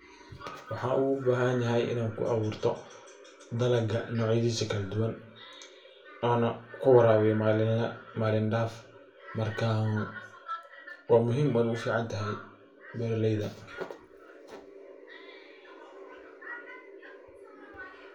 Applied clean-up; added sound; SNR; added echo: none; none; none; reverberation time 0.3 s.